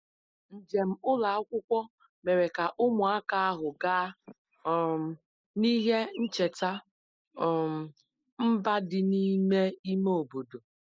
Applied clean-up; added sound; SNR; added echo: neural mask model Resemble Enhance denoiser.